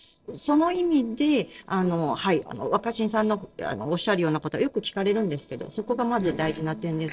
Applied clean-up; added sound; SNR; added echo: neural separator model SepFormer DNS4.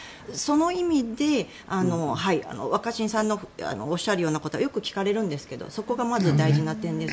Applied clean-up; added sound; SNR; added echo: none; none; none; none.